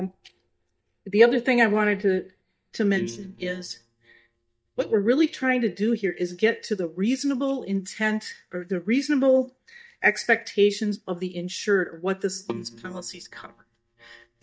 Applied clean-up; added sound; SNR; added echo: neural mask model DeepFilterNet 3.